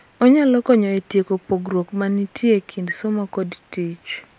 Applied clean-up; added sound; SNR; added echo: none; none; none; none.